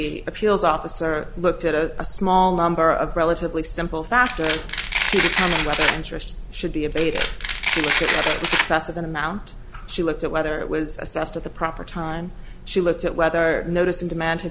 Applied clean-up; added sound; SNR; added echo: none; Domestic sounds, home sounds; 0 dB; none.